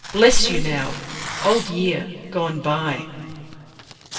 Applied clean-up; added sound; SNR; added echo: none; Tearing; 14 dB; reverberation time 2.4 s.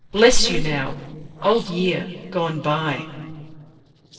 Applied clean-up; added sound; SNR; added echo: neural separator model SepFormer DNS4.